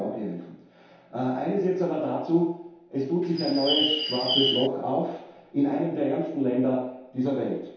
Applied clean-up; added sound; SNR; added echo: none; Bird; 0 dB; reverberation time 0.8 s.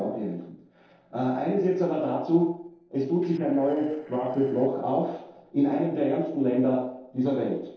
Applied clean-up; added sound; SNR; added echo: neural separator model SepFormer DNS4.